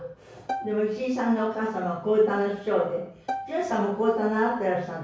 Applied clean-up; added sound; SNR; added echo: none; Bowed string instrument; 10 dB; reverberation time 0.6 s.